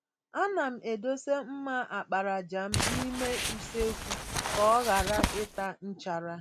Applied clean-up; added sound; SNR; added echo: none; Crumpling, crinkling; 1 dB; none.